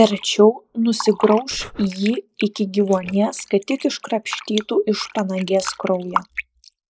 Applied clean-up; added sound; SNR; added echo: neural mask model Resemble Enhance denoiser.